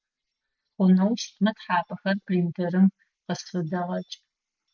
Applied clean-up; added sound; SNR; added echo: none; none; none; none.